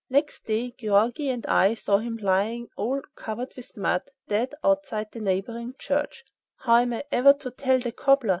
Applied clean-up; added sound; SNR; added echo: none; none; none; none.